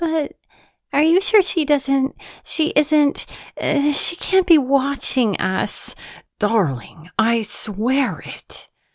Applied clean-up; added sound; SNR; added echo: none; none; none; none.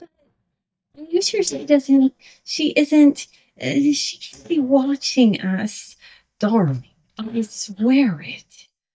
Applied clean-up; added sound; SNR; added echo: neural mask model DeepFilterNet 3.